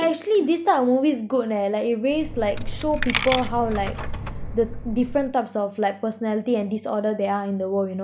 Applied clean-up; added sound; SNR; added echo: none; Coin (dropping); 5 dB; none.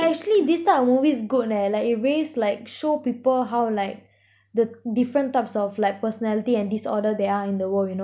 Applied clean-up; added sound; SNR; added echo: none; none; none; none.